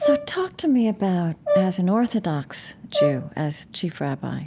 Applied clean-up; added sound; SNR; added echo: none; Brass instrument; 3 dB; none.